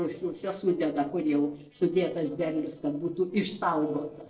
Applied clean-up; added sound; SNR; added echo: neural separator model SepFormer DNS4.